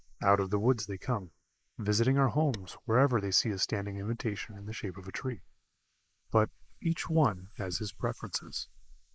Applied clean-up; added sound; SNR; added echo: neural mask model Resemble Enhance denoiser.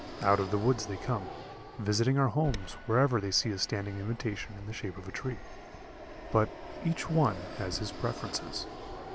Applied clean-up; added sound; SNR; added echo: none; Fixed-wing aircraft, airplane; 11 dB; none.